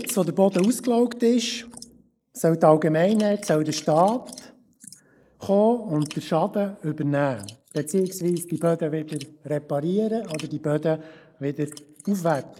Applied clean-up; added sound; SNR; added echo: neural mask model Resemble Enhance denoiser.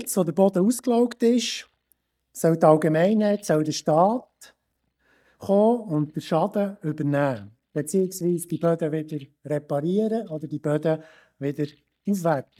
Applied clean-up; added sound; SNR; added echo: neural mask model DeepFilterNet 3.